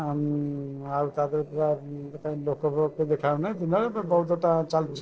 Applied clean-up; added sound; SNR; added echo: neural separator model SepFormer DNS4.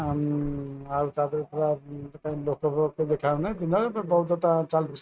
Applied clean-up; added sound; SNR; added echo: neural mask model RNNoise.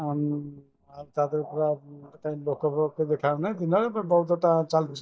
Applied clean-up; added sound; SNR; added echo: neural mask model DeepFilterNet 3.